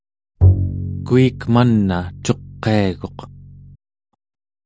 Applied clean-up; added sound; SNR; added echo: none; Bowed string instrument; 1 dB; none.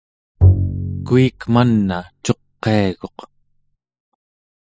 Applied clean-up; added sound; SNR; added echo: classical method spectral subtraction.